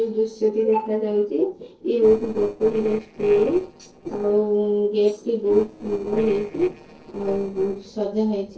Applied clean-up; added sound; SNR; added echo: neural separator model SepFormer DNS4.